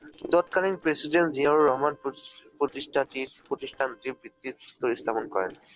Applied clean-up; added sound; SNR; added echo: neural separator model SepFormer DNS4.